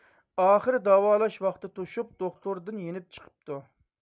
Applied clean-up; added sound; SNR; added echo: none; none; none; none.